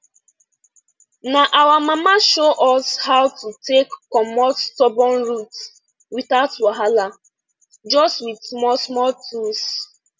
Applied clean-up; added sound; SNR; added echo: none; none; none; none.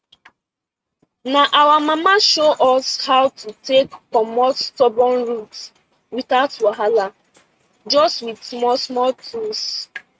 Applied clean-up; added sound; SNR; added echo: neural mask model RNNoise.